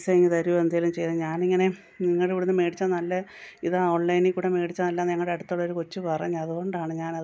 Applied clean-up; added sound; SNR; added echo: none; none; none; none.